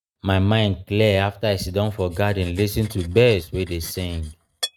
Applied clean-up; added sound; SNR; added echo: neural mask model RNNoise.